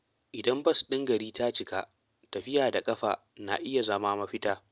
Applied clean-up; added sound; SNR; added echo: none; none; none; none.